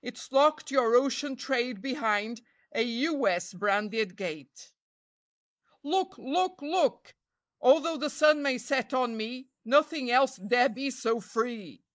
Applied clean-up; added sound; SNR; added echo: neural mask model Resemble Enhance denoiser.